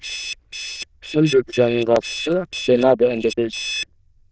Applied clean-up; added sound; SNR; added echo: neural diffusion model UNIVERSE++.